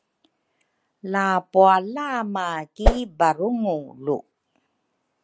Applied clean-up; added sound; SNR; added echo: none; Whoosh, swoosh, swish; -4 dB; none.